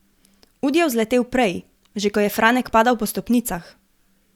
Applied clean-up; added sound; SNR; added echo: none; none; none; none.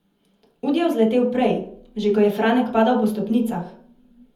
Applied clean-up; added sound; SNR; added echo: none; none; none; reverberation time 0.7 s.